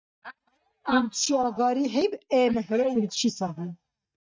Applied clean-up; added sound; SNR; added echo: neural mask model DeepFilterNet 3.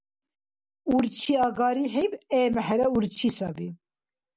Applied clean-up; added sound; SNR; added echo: none; none; none; none.